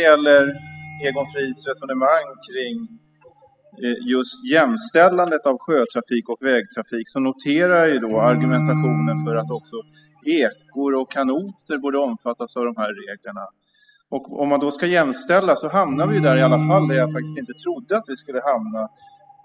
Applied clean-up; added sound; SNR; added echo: classical method spectral subtraction.